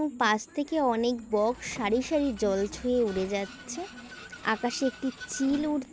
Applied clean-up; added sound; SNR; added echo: none; Vehicle; 18 dB; none.